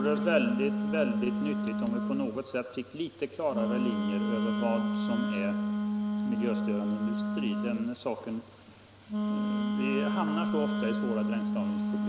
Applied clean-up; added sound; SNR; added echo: none; Wind instrument, woodwind instrument; -3 dB; none.